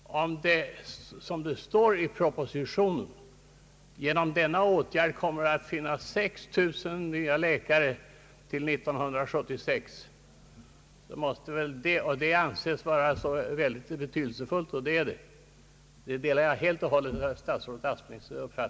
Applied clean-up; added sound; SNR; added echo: none; none; none; none.